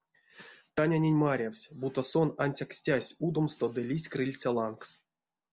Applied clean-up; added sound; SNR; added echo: none; none; none; none.